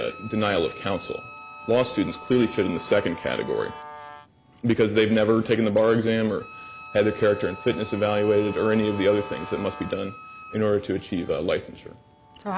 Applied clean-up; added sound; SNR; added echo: none; Wind instrument, woodwind instrument + Guitar; 17 dB; none.